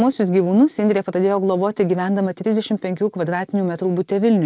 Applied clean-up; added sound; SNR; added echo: none; none; none; none.